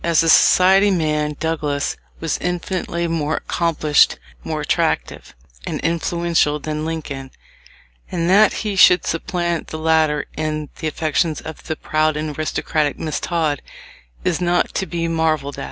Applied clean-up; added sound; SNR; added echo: none; none; none; none.